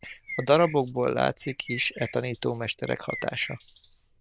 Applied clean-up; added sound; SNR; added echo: neural diffusion model UNIVERSE++.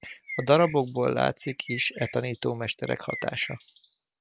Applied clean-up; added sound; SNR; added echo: none; Bird; 15 dB; none.